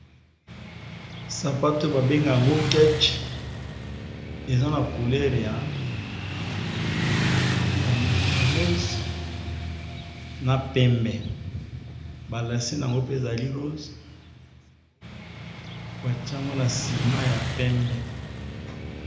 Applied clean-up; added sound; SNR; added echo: none; Motorcycle / Traffic noise, roadway noise; 3 dB; reverberation time 0.8 s.